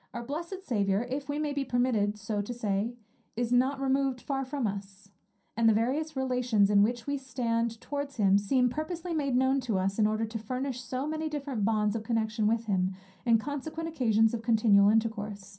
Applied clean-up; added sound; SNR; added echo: none; none; none; reverberation time 0.3 s.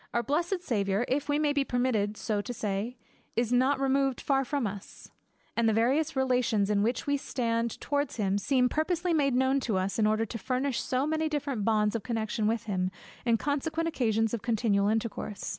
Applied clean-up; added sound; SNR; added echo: none; none; none; none.